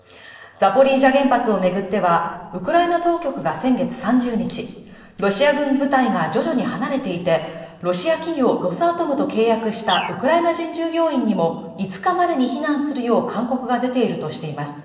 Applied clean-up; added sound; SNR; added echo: neural separator model SepFormer DNS4.